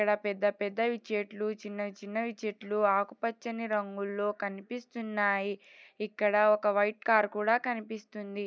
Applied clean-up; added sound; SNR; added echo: none; none; none; none.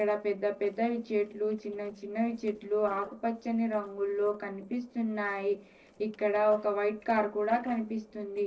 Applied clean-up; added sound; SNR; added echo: neural separator model SepFormer DNS4.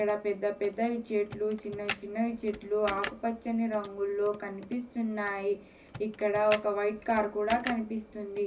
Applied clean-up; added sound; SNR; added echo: none; Computer keyboard; 13 dB; reverberation time 0.4 s.